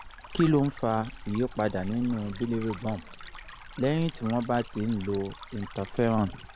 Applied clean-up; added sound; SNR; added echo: none; Stream; 13 dB; none.